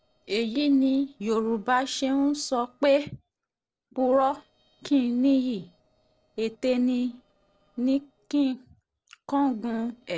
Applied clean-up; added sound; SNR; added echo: neural separator model SepFormer DNS4.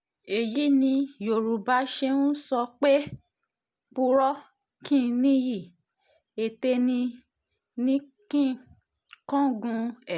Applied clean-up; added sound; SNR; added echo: none; none; none; none.